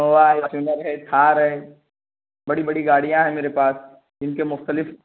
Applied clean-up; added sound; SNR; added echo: none; none; none; none.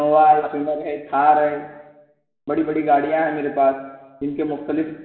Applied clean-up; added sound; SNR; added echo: none; none; none; reverberation time 1.0 s.